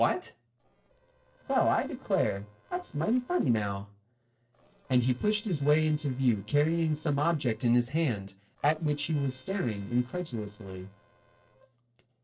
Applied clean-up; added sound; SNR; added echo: neural separator model SepFormer DNS4.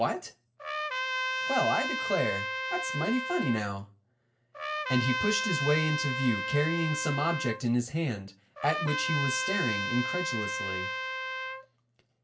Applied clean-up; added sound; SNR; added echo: none; Trumpet; 2 dB; reverberation time 0.2 s.